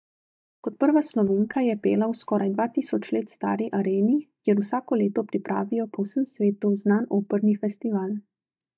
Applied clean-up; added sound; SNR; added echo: neural mask model DeepFilterNet 3.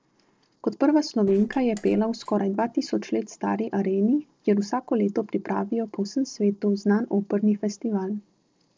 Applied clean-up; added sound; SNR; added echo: neural separator model SepFormer DNS4.